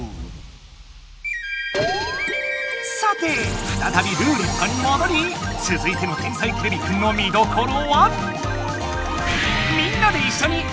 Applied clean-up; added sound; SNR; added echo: none; none; none; none.